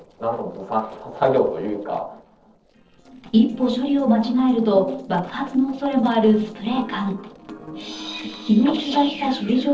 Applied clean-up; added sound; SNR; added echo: neural separator model SepFormer DNS4.